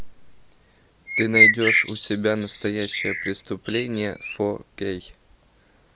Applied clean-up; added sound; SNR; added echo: none; Bird; -4 dB; none.